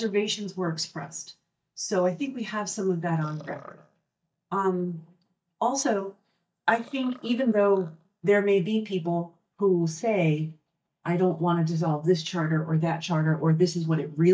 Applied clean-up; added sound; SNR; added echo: neural mask model DeepFilterNet 3.